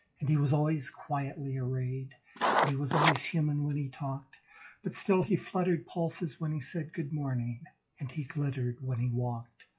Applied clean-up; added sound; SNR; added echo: classical method log-MMSE.